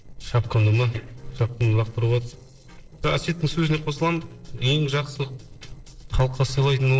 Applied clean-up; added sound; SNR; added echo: neural separator model SepFormer DNS4.